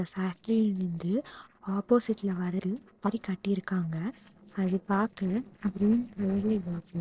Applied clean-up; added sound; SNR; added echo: neural separator model SepFormer DNS4.